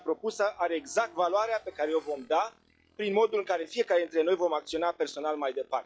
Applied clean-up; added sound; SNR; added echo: classical method log-MMSE.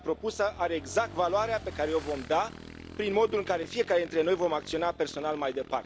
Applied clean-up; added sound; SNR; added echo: none; Motorcycle / Engine; 16 dB; none.